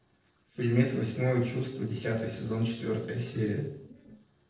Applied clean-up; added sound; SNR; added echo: neural separator model SepFormer DNS4.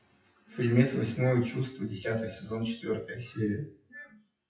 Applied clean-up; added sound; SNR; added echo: classical method WPE with log-MMSE.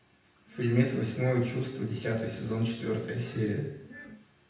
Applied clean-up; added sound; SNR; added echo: none; Glass; 19 dB; reverberation time 0.9 s.